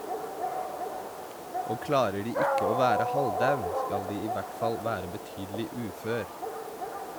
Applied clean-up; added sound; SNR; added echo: none; Dog; 0 dB; none.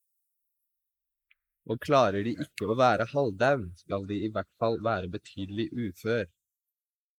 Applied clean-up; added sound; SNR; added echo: neural mask model Resemble Enhance denoiser.